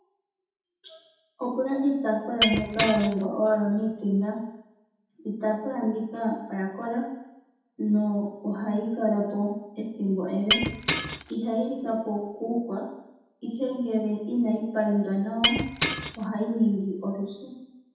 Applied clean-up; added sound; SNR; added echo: none; Shatter; 3 dB; reverberation time 0.8 s.